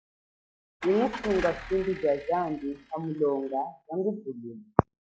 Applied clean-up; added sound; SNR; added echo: classical method log-MMSE.